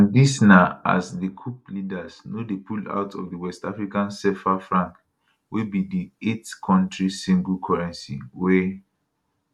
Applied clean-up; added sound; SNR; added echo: none; none; none; none.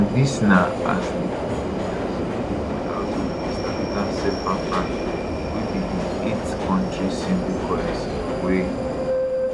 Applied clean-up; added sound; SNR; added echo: none; Subway, metro, underground; -1 dB; none.